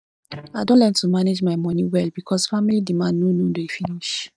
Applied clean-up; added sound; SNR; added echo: neural mask model DeepFilterNet 3.